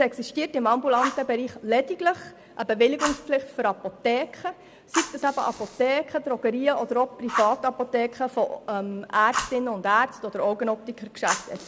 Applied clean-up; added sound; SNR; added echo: none; Fire; 11 dB; none.